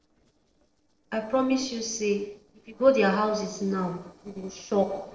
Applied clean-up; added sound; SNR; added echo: neural separator model SepFormer DNS4.